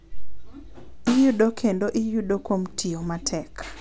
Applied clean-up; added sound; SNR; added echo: none; Snare drum; 18 dB; none.